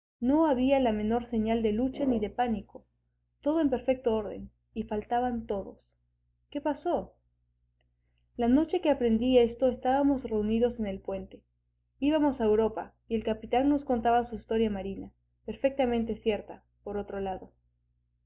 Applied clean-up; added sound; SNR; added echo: neural mask model DeepFilterNet 3.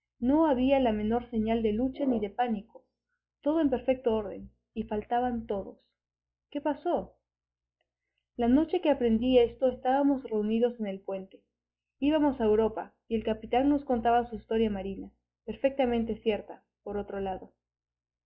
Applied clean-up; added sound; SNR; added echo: classical method log-MMSE.